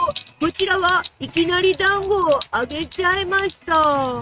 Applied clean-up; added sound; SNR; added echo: neural mask model RNNoise.